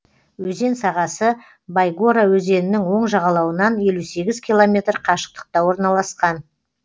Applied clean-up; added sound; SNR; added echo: none; none; none; none.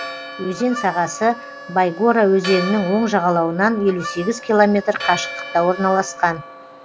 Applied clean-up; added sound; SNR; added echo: none; Harmonica + Church bell; 12 dB; none.